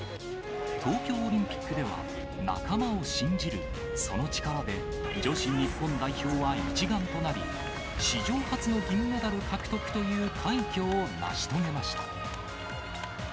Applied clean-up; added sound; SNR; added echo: none; Subway, metro, underground / Train; 10 dB; none.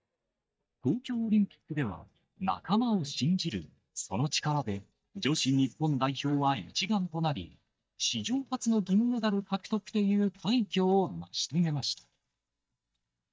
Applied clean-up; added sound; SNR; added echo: neural mask model DeepFilterNet 3.